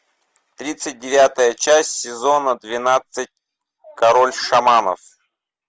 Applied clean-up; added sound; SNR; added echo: none; none; none; none.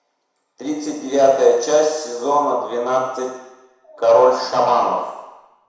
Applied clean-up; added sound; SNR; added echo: none; none; none; reverberation time 1.0 s.